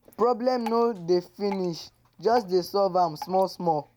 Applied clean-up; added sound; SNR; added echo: none; Drip; 20 dB; none.